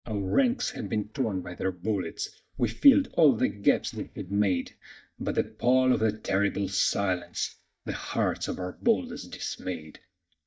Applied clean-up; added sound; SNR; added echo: neural mask model DeepFilterNet 3.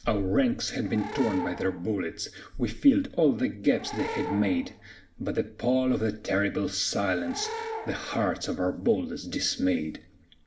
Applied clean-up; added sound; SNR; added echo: none; Animal / Brass instrument; 13 dB; reverberation time 0.5 s.